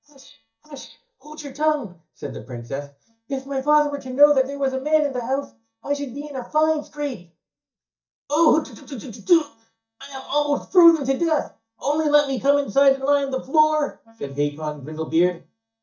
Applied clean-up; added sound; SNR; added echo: neural mask model DeepFilterNet 3.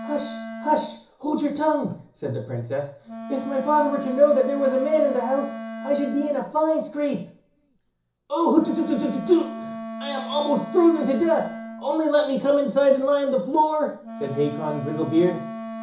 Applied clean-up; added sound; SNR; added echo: none; Wind instrument, woodwind instrument; 13 dB; reverberation time 0.7 s.